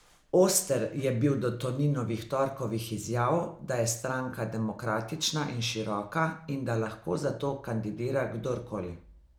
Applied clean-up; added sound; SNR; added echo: none; none; none; none.